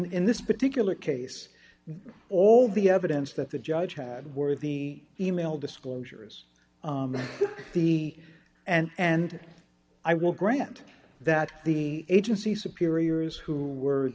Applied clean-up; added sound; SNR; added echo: none; none; none; none.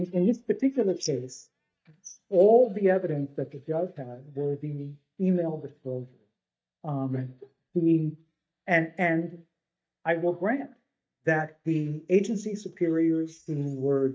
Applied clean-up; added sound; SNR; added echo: neural mask model DeepFilterNet 3.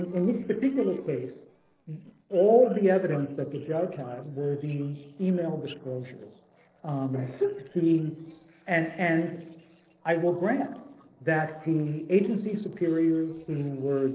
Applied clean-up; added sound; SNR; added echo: neural separator model SepFormer DNS4.